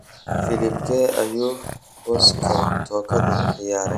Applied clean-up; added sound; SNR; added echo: none; Growling; 2 dB; none.